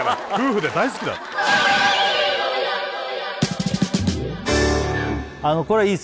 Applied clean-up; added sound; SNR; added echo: none; none; none; none.